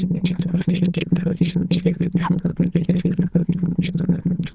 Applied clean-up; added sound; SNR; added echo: neural diffusion model UNIVERSE++.